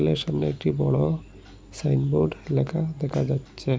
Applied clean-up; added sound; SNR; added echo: none; none; none; none.